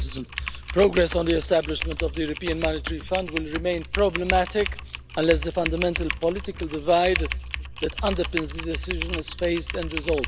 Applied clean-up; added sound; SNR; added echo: none; Typing; 5 dB; none.